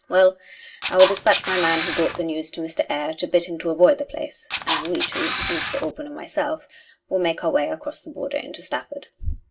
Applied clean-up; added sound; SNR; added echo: none; Camera; -1 dB; reverberation time 0.2 s.